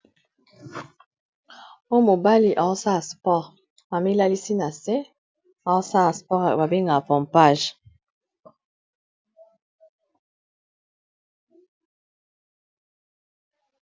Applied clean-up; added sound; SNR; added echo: none; none; none; none.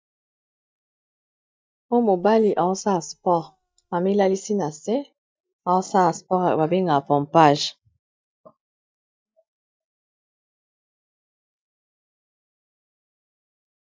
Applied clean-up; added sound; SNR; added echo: neural mask model DeepFilterNet 3.